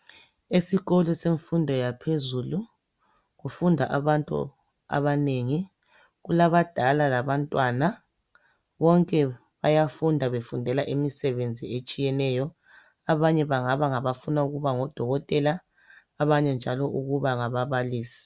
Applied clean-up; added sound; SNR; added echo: none; none; none; none.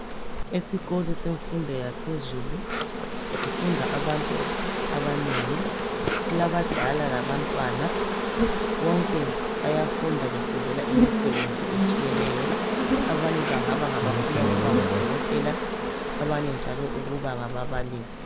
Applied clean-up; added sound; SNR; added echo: none; Insect; -4 dB; none.